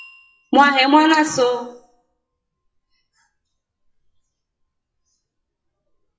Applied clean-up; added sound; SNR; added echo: classical method WPE with log-MMSE.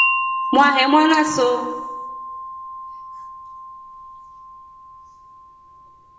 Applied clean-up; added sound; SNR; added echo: none; Wind chime; 5 dB; reverberation time 0.9 s.